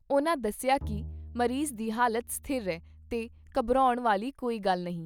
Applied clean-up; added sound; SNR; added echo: none; Bowed string instrument; 14 dB; none.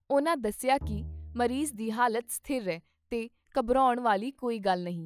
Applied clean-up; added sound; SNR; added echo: classical method log-MMSE.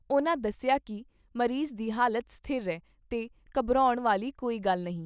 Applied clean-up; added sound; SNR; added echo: none; none; none; none.